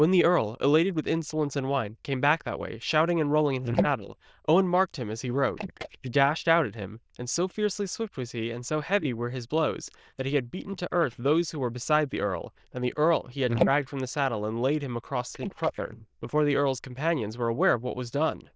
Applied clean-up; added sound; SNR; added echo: neural diffusion model UNIVERSE++.